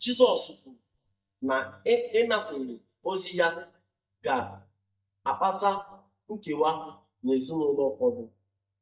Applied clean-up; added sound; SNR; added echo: neural mask model DeepFilterNet 3.